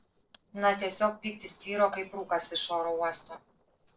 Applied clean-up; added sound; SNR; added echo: neural separator model SepFormer DNS4.